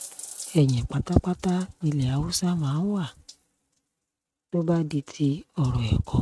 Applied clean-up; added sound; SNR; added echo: neural mask model RNNoise.